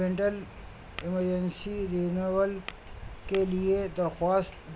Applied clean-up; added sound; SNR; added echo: none; Tap / Glass; 18 dB; none.